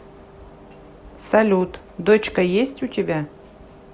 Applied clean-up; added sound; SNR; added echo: none; none; none; none.